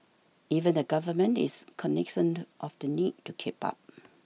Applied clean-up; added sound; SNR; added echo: none; none; none; none.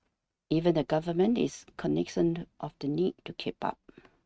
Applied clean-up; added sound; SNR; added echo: neural mask model RNNoise.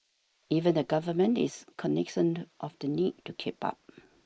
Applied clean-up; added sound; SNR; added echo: neural mask model Resemble Enhance denoiser.